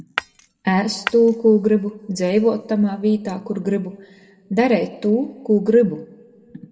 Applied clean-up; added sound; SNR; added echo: none; Shatter; 12 dB; reverberation time 1.0 s.